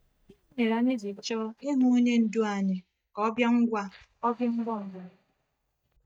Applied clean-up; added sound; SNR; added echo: neural mask model DeepFilterNet 3.